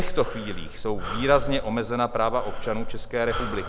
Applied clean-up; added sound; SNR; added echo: none; Breathing; 3 dB; none.